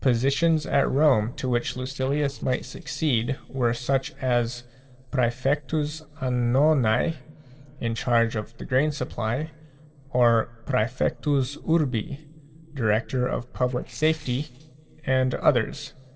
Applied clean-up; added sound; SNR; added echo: neural separator model SepFormer DNS4.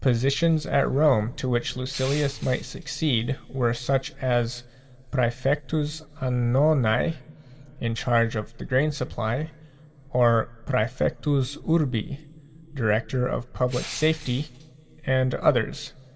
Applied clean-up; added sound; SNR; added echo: none; Crushing; 17 dB; reverberation time 1.6 s.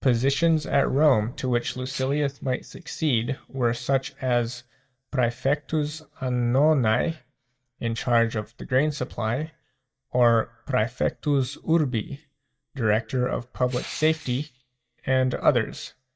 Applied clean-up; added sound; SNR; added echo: neural mask model DeepFilterNet 3.